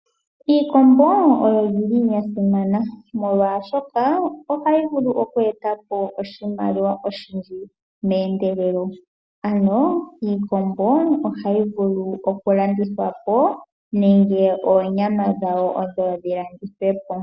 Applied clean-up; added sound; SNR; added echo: none; none; none; none.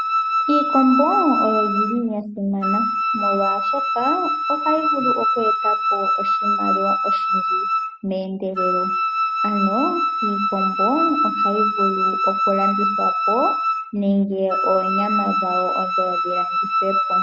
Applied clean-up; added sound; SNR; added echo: none; Wind instrument, woodwind instrument; -3 dB; none.